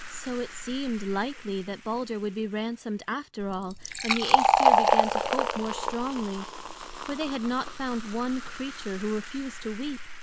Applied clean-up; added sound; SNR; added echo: none; Fill (with liquid); -3 dB; none.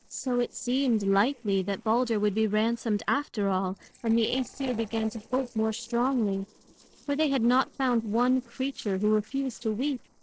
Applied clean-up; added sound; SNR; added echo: neural separator model SepFormer DNS4.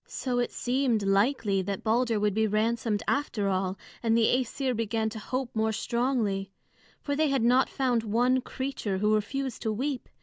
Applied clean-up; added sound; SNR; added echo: none; none; none; none.